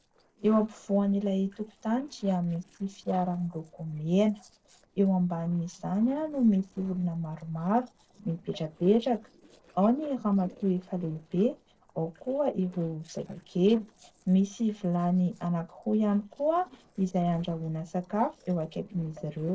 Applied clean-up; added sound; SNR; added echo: neural separator model SepFormer DNS4.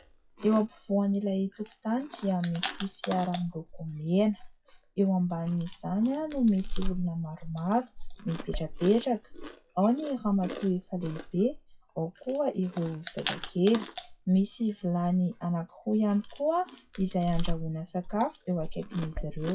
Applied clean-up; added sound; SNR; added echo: classical method WPE with log-MMSE.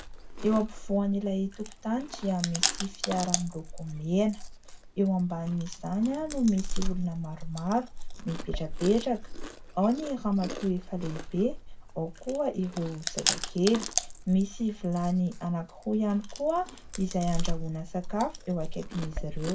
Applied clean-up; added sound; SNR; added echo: none; Chewing, mastication; 5 dB; reverberation time 0.2 s.